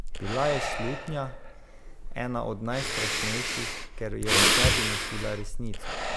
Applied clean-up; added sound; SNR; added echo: none; Breathing; -5 dB; none.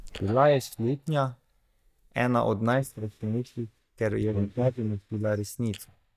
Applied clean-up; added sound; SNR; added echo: neural mask model DeepFilterNet 3.